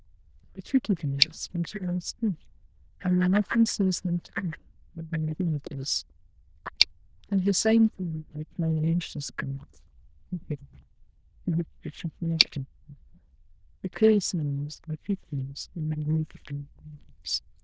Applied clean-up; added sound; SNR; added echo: neural diffusion model UNIVERSE++.